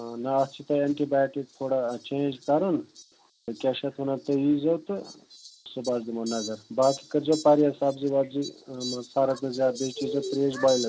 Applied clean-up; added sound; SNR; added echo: none; Fowl; 18 dB; none.